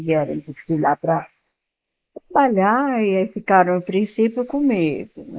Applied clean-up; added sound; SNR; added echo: neural mask model Resemble Enhance denoiser.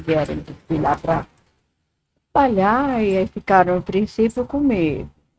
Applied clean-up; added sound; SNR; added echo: neural mask model RNNoise.